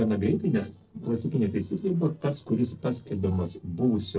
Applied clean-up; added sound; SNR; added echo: neural separator model SepFormer DNS4.